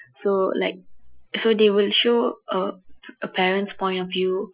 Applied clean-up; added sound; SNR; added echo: classical method Wiener filter.